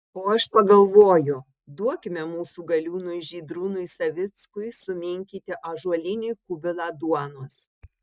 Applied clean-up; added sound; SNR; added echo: neural mask model DeepFilterNet 3.